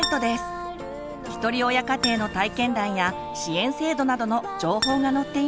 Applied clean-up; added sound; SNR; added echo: none; Acoustic guitar; 6 dB; none.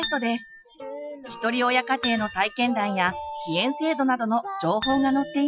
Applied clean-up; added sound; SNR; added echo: classical method Wiener filter.